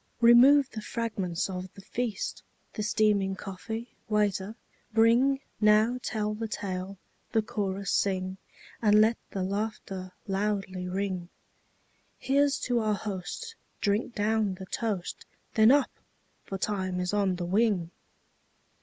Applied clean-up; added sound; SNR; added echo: none; none; none; none.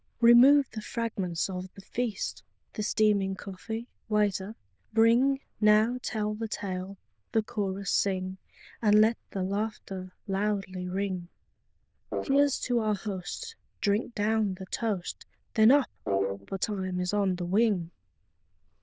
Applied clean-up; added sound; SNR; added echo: neural diffusion model UNIVERSE++.